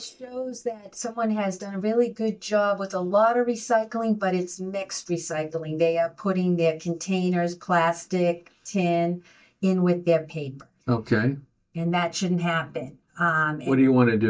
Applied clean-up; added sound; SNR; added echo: neural mask model DeepFilterNet 3.